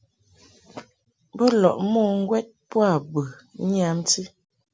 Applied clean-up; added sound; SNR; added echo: none; none; none; none.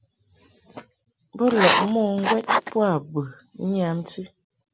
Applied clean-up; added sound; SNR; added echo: none; Writing; -1 dB; none.